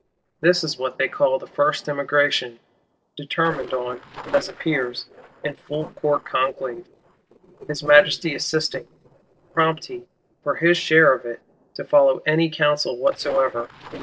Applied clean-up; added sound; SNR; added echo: neural separator model SepFormer DNS4.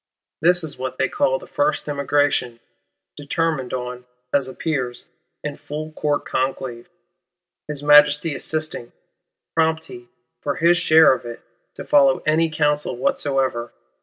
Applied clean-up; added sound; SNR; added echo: none; none; none; none.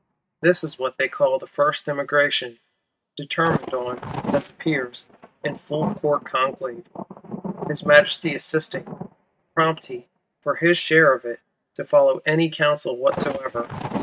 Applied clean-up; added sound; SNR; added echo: neural mask model RNNoise.